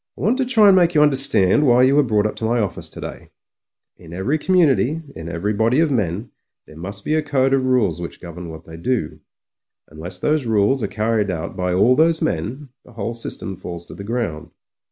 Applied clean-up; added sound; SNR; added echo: none; none; none; none.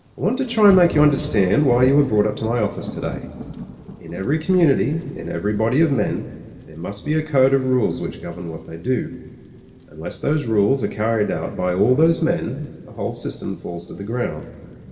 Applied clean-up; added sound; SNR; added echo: none; Thunder / Rain; 16 dB; reverberation time 2.5 s.